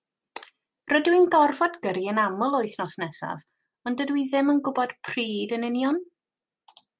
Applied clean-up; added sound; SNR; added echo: none; none; none; none.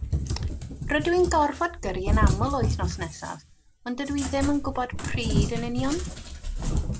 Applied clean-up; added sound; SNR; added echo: none; Cat; -1 dB; none.